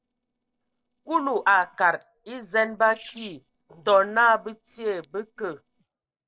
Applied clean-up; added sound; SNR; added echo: neural separator model SepFormer DNS4.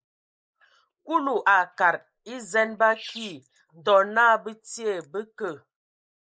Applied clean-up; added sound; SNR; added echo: neural mask model Resemble Enhance denoiser.